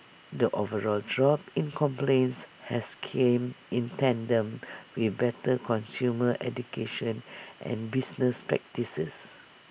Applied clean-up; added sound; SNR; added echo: none; none; none; none.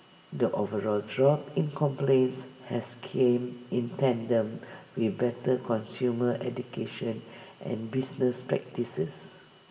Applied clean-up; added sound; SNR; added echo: none; none; none; reverberation time 1.4 s.